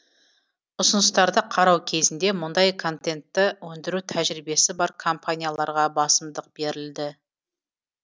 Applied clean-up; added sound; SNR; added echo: none; none; none; none.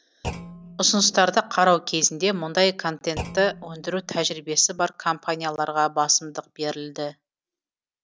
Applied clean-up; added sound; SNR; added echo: none; Thump, thud; 16 dB; none.